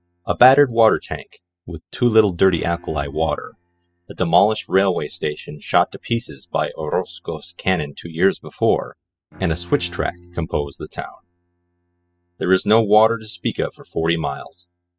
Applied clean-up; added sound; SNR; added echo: classical method spectral subtraction.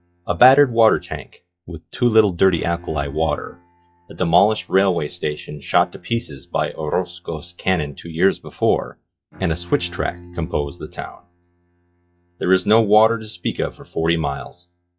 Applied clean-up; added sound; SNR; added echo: classical method log-MMSE.